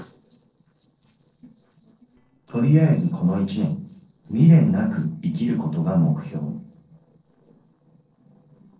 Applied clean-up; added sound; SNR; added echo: neural separator model SepFormer DNS4.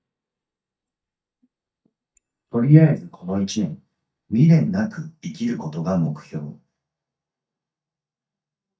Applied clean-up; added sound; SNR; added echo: neural mask model DeepFilterNet 3.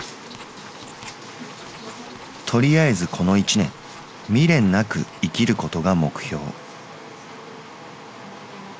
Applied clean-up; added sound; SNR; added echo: none; none; none; none.